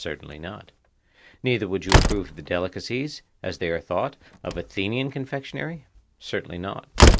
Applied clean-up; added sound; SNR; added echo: none; Slam; -4 dB; none.